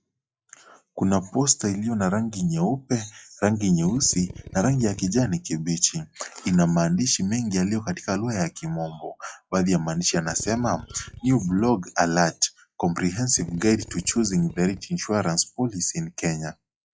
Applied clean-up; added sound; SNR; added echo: classical method log-MMSE.